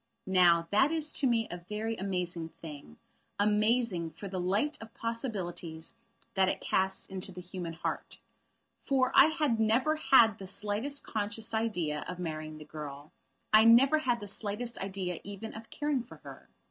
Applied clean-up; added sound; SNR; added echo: none; none; none; none.